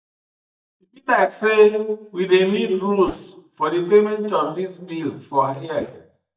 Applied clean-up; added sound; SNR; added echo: neural mask model DeepFilterNet 3.